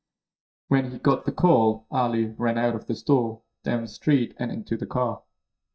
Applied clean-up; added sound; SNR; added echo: neural mask model DeepFilterNet 3.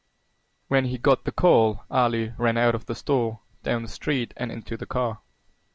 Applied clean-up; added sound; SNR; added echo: none; none; none; none.